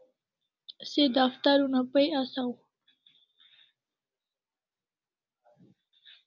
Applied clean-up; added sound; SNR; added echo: none; none; none; none.